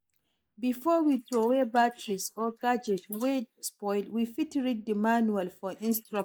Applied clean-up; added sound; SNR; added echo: neural mask model Resemble Enhance denoiser.